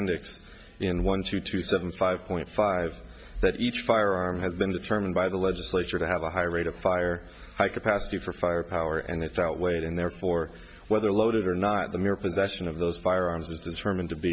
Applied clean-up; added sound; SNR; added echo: none; none; none; none.